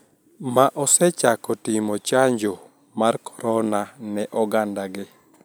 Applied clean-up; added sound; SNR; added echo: none; none; none; none.